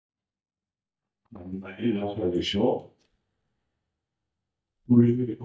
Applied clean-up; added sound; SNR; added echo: neural mask model DeepFilterNet 3.